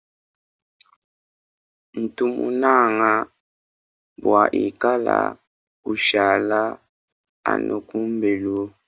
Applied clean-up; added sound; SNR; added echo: none; none; none; none.